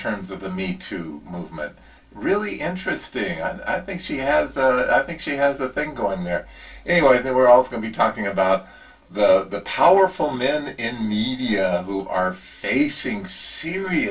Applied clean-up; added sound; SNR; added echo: none; none; none; reverberation time 0.2 s.